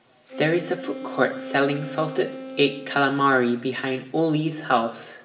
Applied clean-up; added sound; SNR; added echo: none; Wind instrument, woodwind instrument; 14 dB; reverberation time 1.1 s.